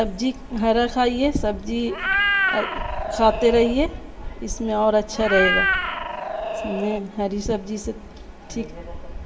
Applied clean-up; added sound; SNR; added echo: none; Meow; 1 dB; reverberation time 0.3 s.